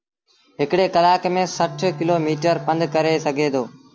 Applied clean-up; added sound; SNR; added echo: none; Bowed string instrument; 14 dB; none.